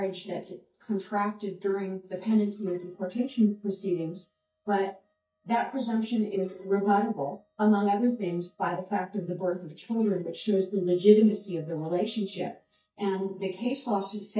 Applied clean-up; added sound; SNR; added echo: neural mask model DeepFilterNet 3.